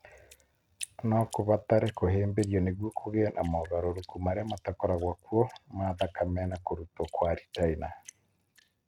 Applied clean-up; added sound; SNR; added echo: neural mask model RNNoise.